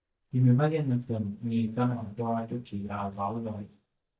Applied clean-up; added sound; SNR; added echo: neural mask model DeepFilterNet 3.